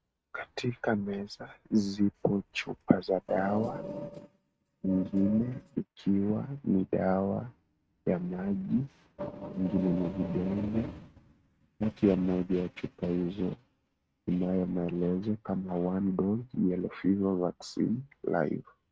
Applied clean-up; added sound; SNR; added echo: neural mask model RNNoise.